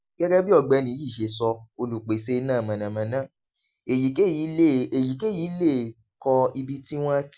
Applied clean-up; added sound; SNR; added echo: none; none; none; none.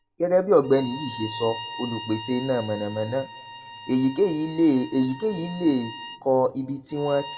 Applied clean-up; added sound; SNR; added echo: none; Bowed string instrument; 15 dB; reverberation time 0.2 s.